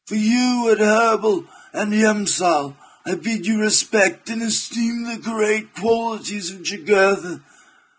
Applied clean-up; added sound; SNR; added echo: none; none; none; none.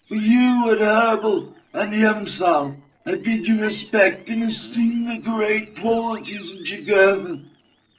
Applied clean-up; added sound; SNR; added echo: neural separator model SepFormer DNS4.